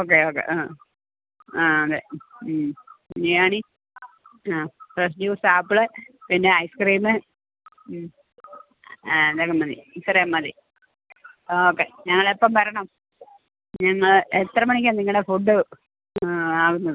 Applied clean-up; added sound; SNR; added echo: none; none; none; none.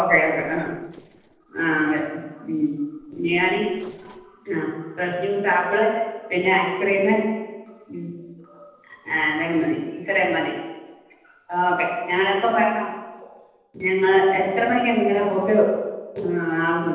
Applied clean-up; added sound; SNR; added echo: neural separator model SepFormer DNS4.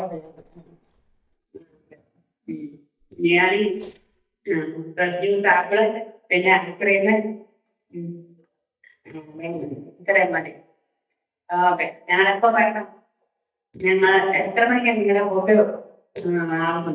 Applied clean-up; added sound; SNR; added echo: neural mask model DeepFilterNet 3.